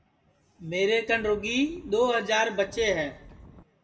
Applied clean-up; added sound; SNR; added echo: none; Wind; 19 dB; reverberation time 0.6 s.